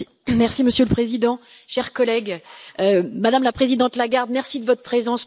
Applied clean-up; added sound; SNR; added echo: none; none; none; none.